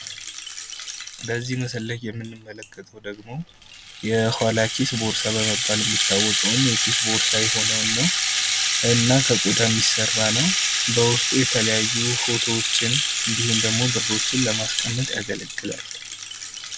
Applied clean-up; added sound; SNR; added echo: none; Rattle (instrument); -2 dB; none.